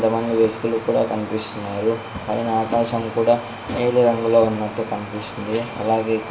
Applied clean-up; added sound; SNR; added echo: none; Cricket; 13 dB; reverberation time 1.5 s.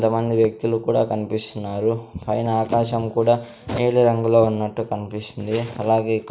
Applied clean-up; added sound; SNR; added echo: none; none; none; none.